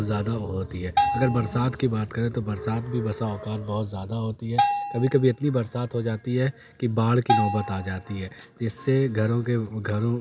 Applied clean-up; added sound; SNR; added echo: none; Bell; 3 dB; none.